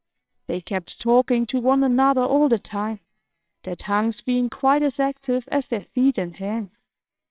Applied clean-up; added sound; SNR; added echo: neural separator model SepFormer WHAMR!.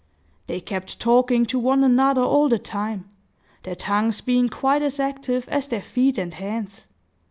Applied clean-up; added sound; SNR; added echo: none; none; none; none.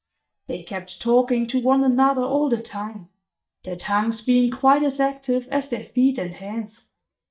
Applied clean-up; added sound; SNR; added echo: neural mask model DeepFilterNet 3.